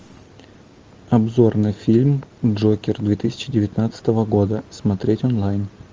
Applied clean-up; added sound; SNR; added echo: none; none; none; none.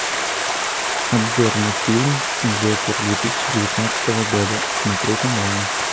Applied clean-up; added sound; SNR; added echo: none; Stream; -1 dB; none.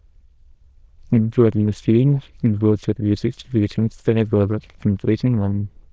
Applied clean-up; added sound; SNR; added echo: neural diffusion model UNIVERSE++.